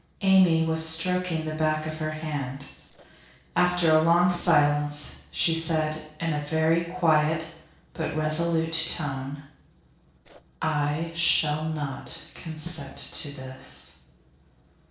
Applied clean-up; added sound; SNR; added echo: neural separator model SepFormer DNS4.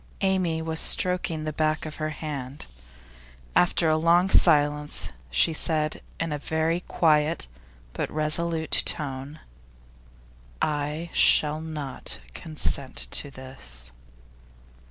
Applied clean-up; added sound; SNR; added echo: none; none; none; none.